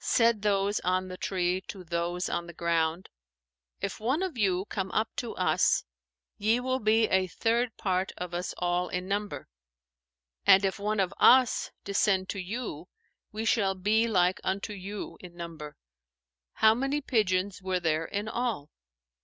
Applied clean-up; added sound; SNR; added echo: none; none; none; none.